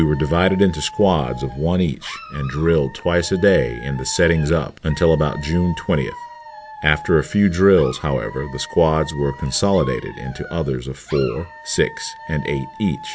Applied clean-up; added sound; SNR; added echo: none; Alarm / Dog; 17 dB; none.